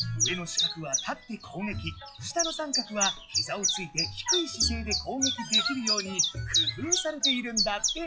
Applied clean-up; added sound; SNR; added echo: classical method log-MMSE.